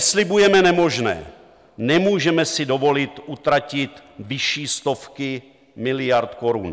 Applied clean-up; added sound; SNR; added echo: none; none; none; none.